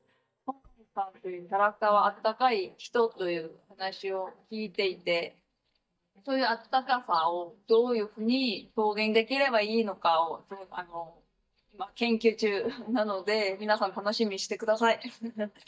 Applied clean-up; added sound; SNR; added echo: neural mask model DeepFilterNet 3.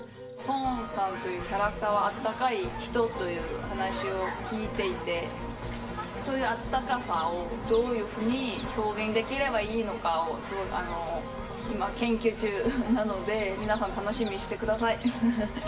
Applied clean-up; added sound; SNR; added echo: none; Bird; 19 dB; reverberation time 0.7 s.